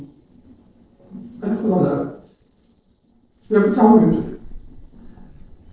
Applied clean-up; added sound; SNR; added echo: neural separator model SepFormer DNS4.